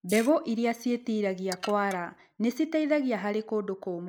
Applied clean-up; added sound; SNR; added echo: neural mask model Resemble Enhance denoiser.